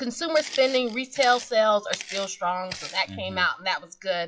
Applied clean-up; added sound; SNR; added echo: classical method WPE with log-MMSE.